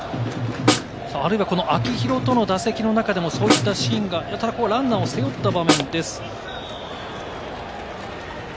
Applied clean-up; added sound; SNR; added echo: none; Snare drum; 1 dB; none.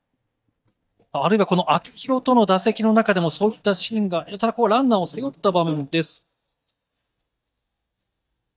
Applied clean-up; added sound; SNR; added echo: neural mask model DeepFilterNet 3.